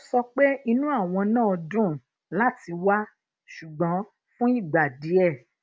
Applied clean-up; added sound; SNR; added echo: none; none; none; none.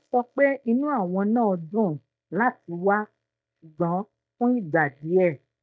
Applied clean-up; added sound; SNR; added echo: neural mask model DeepFilterNet 3.